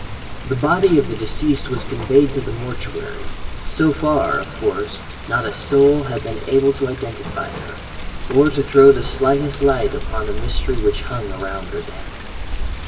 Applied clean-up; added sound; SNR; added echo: none; Water; 7 dB; reverberation time 2.3 s.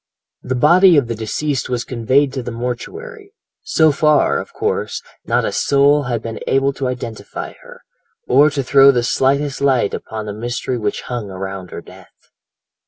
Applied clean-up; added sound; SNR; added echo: none; none; none; none.